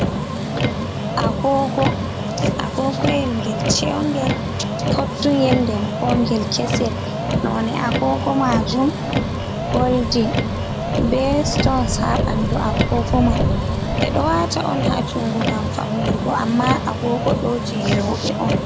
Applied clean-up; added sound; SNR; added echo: none; Motor vehicle (road); -1 dB; none.